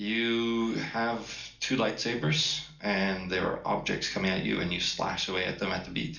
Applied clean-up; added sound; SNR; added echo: none; none; none; reverberation time 0.4 s.